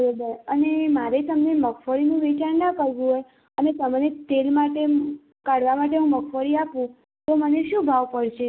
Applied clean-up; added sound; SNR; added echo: none; none; none; none.